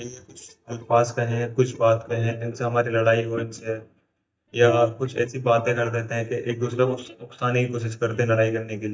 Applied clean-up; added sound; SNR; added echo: neural mask model DeepFilterNet 3.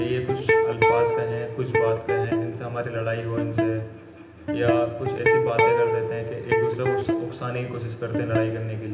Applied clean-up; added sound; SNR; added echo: none; Electric guitar; -4 dB; reverberation time 0.8 s.